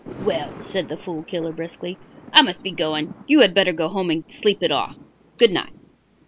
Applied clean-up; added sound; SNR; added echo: none; Thunder; 19 dB; none.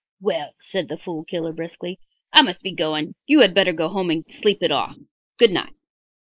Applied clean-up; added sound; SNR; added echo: neural mask model Resemble Enhance denoiser.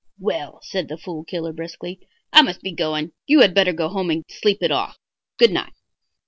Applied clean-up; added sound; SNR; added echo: none; none; none; none.